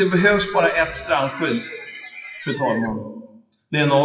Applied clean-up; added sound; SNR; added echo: classical method WPE with log-MMSE.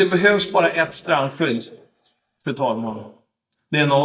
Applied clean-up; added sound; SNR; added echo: neural mask model DeepFilterNet 3.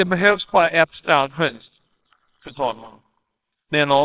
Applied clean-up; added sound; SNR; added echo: neural separator model SepFormer WHAMR!.